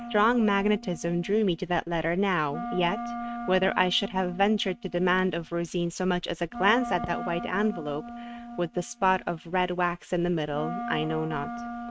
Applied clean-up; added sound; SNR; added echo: neural mask model RNNoise.